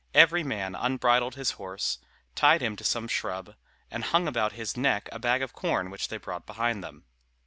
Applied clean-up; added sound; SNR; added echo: none; none; none; none.